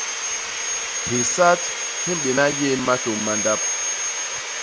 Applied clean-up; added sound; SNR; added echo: none; Sawing; 1 dB; none.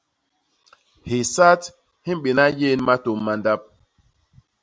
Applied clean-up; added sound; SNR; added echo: none; none; none; none.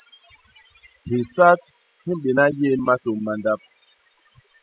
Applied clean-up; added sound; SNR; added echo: classical method spectral subtraction.